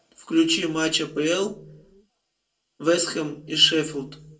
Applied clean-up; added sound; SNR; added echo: none; none; none; reverberation time 0.2 s.